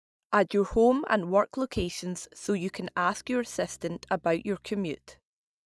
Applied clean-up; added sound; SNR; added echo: neural mask model DeepFilterNet 3.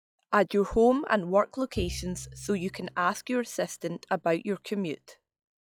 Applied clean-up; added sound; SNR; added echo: classical method log-MMSE.